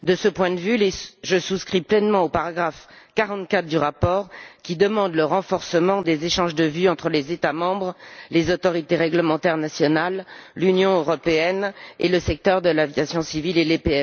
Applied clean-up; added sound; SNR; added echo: none; none; none; none.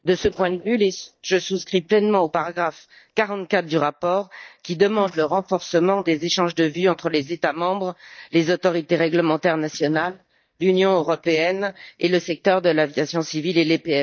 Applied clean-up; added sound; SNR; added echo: neural mask model DeepFilterNet 3.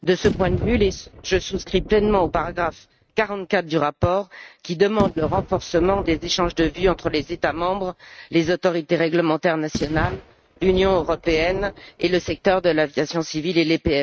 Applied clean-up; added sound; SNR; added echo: neural mask model RNNoise.